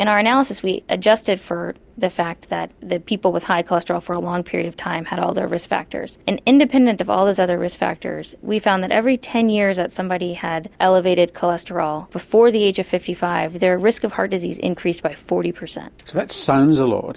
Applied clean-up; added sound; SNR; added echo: none; none; none; none.